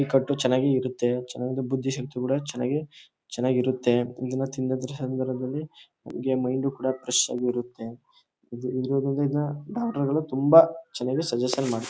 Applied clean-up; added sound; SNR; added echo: none; none; none; none.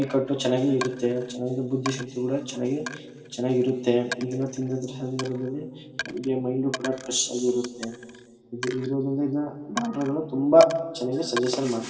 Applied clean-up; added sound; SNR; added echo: none; Coin (dropping); 15 dB; reverberation time 2.2 s.